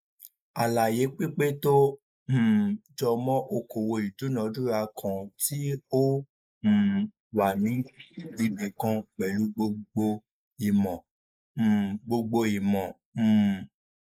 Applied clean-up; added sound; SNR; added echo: neural mask model Resemble Enhance denoiser.